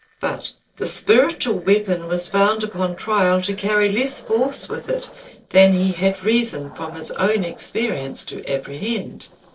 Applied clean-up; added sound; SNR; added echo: neural separator model SepFormer DNS4.